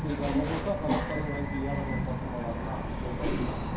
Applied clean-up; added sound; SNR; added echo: none; Bird vocalization, bird call, bird song; -4 dB; reverberation time 0.7 s.